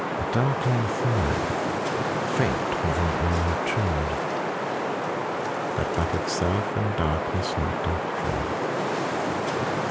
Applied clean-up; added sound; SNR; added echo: none; Wind; -2 dB; none.